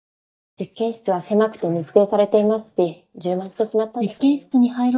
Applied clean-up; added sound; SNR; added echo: neural mask model DeepFilterNet 3.